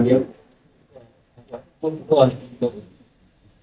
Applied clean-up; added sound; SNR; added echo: neural mask model DeepFilterNet 3.